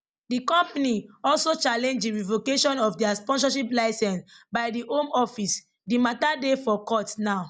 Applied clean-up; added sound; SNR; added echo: none; none; none; none.